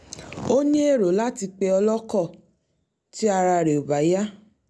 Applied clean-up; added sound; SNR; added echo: none; none; none; none.